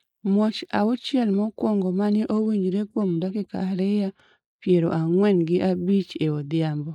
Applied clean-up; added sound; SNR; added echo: neural mask model Resemble Enhance denoiser.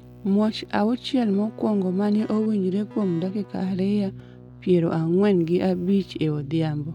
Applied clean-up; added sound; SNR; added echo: none; Keyboard (musical); 19 dB; none.